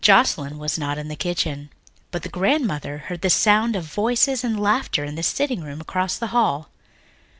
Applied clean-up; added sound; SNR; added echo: none; none; none; none.